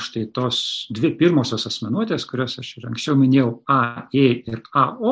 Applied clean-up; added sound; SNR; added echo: none; none; none; none.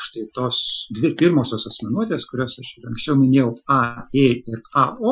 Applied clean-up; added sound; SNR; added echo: classical method Wiener filter.